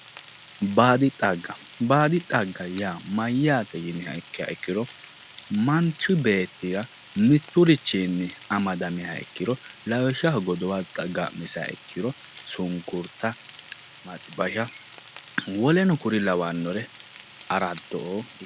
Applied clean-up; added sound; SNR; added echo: none; Frying (food); 15 dB; none.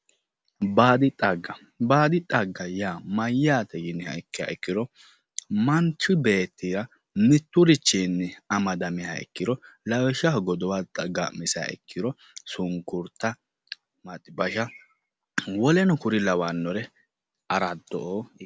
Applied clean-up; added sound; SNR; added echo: none; none; none; none.